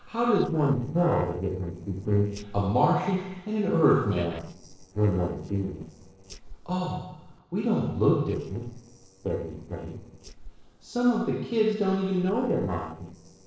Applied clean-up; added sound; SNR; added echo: neural separator model SepFormer DNS4.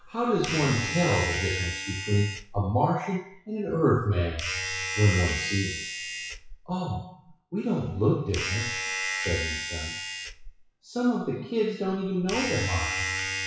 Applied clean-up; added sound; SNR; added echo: classical method WPE with log-MMSE.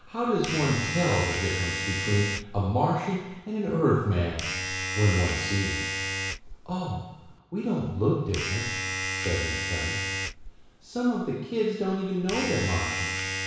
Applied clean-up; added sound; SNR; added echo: none; Domestic sounds, home sounds; 5 dB; reverberation time 1.1 s.